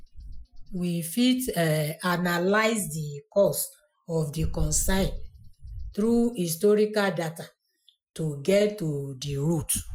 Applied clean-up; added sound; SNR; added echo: classical method Wiener filter.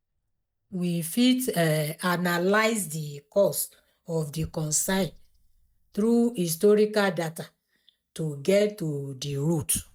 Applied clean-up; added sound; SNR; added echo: neural mask model DeepFilterNet 3.